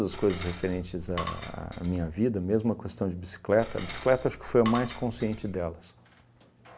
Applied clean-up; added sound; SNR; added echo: none; Cutlery, silverware / Dishes, pots, and pans; 11 dB; none.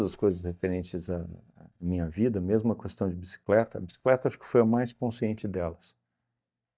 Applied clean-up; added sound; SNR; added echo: neural mask model DeepFilterNet 3.